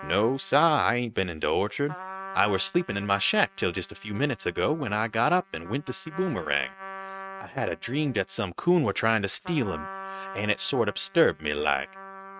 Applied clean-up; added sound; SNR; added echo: neural mask model RNNoise.